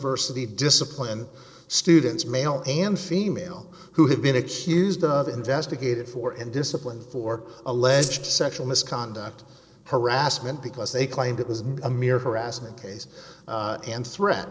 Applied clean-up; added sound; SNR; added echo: neural separator model SepFormer DNS4.